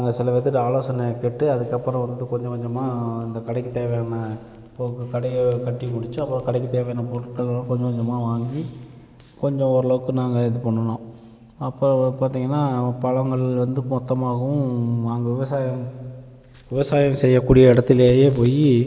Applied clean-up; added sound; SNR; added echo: none; none; none; none.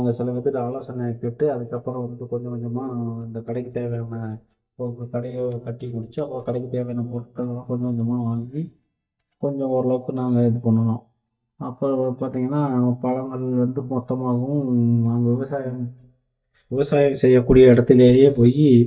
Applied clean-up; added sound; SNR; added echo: neural mask model DeepFilterNet 3.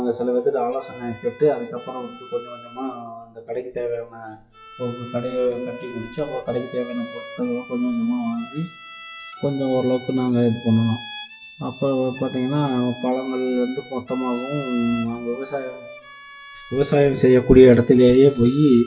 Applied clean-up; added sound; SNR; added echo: classical method WPE with log-MMSE.